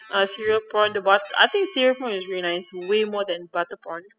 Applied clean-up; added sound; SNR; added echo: classical method spectral subtraction.